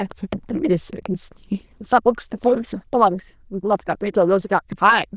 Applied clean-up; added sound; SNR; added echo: neural diffusion model UNIVERSE++.